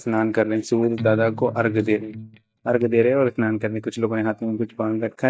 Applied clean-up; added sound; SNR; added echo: neural mask model DeepFilterNet 3.